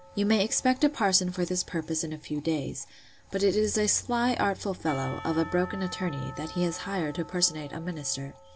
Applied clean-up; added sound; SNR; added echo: none; Church bell / Percussion; 18 dB; none.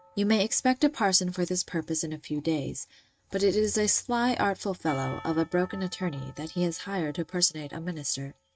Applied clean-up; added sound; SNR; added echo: neural mask model RNNoise.